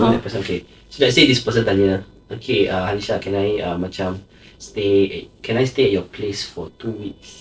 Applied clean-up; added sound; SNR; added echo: neural separator model SepFormer DNS4.